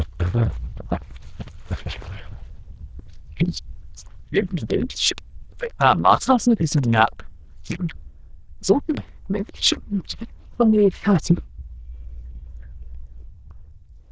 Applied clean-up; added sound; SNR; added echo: neural diffusion model UNIVERSE++.